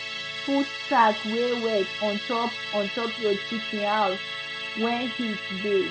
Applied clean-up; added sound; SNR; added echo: none; Musical instrument; 6 dB; none.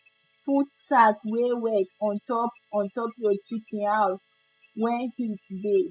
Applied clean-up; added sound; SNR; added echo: classical method spectral subtraction.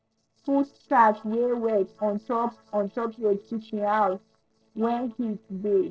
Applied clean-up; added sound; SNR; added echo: neural separator model SepFormer DNS4.